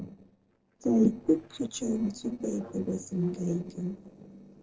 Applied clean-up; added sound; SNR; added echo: neural separator model SepFormer DNS4.